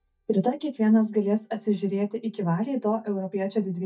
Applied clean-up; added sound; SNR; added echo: neural mask model DeepFilterNet 3.